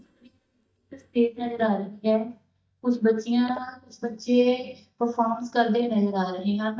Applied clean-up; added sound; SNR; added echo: neural mask model DeepFilterNet 3.